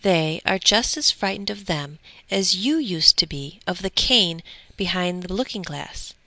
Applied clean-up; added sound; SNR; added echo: none; none; none; none.